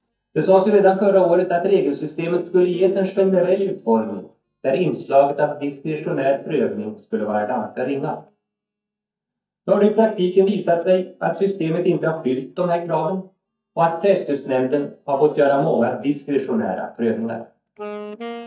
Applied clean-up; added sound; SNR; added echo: neural mask model DeepFilterNet 3.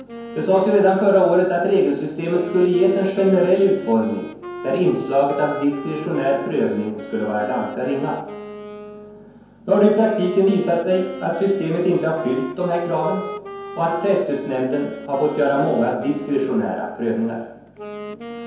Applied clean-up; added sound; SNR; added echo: none; Wind instrument, woodwind instrument; 14 dB; reverberation time 0.9 s.